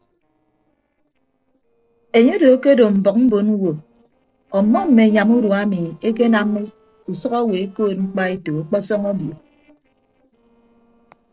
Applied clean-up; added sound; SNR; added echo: neural separator model SepFormer DNS4.